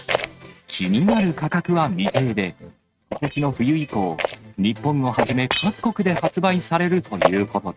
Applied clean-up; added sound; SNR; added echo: neural mask model RNNoise.